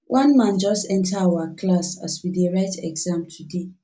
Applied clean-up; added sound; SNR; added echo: none; none; none; none.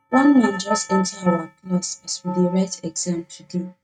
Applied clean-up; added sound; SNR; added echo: neural mask model RNNoise.